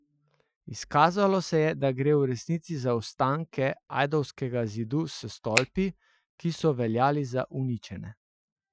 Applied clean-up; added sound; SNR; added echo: classical method Wiener filter.